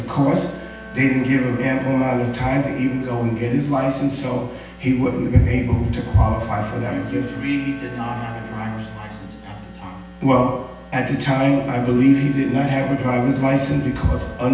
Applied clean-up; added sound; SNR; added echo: none; Bowed string instrument; 20 dB; reverberation time 0.9 s.